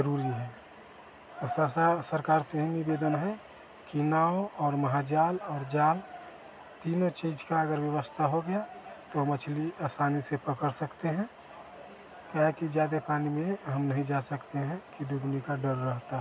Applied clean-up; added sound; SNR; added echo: none; none; none; none.